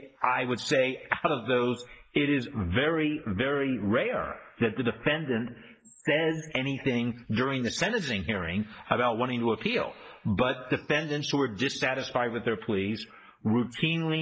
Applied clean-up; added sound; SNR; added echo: neural mask model Resemble Enhance denoiser.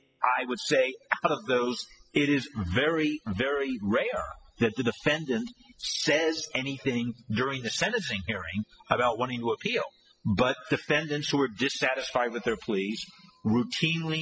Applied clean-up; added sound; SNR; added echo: classical method spectral subtraction.